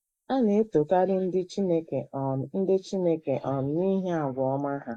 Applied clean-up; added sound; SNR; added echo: neural mask model Resemble Enhance denoiser.